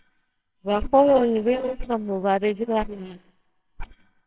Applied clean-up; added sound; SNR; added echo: neural separator model SepFormer WHAMR!.